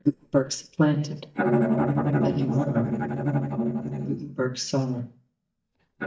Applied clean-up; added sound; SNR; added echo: neural mask model DeepFilterNet 3.